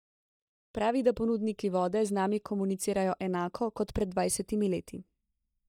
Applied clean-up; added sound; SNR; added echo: neural mask model DeepFilterNet 3.